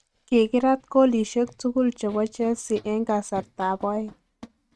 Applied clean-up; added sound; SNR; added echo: neural mask model RNNoise.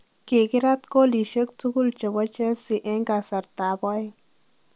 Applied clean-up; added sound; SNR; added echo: none; none; none; none.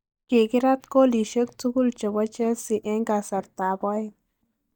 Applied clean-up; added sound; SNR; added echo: neural mask model DeepFilterNet 3.